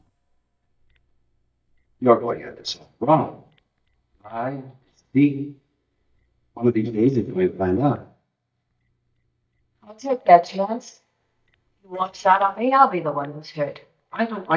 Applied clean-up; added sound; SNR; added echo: neural mask model DeepFilterNet 3.